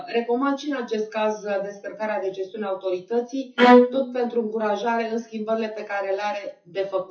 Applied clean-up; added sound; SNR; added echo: classical method WPE with log-MMSE.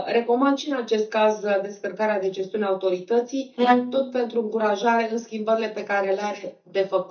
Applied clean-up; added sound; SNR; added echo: neural mask model DeepFilterNet 3.